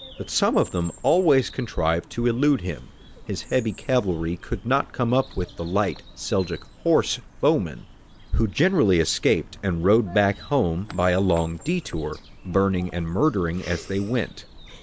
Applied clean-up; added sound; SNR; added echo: none; Bird vocalization, bird call, bird song; 20 dB; none.